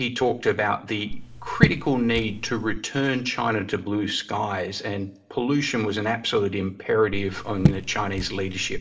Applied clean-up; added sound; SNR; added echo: none; Raindrop / Drip; 1 dB; reverberation time 0.5 s.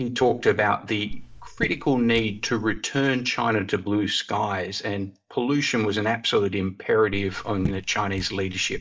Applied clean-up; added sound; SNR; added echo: neural mask model DeepFilterNet 3.